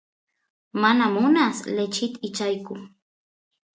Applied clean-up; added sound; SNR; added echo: none; none; none; none.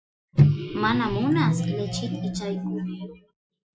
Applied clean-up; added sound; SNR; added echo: classical method log-MMSE.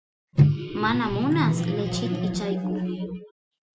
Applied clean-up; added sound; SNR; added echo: none; Microwave oven; -5 dB; none.